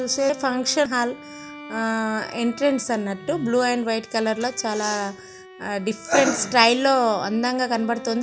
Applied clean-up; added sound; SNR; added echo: none; Bowed string instrument; 18 dB; none.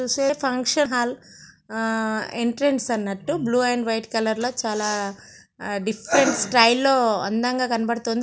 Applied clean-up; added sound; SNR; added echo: none; none; none; none.